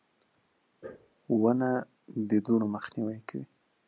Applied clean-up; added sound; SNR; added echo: none; none; none; none.